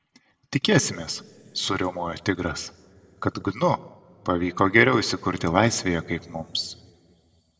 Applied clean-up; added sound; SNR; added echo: none; none; none; reverberation time 1.5 s.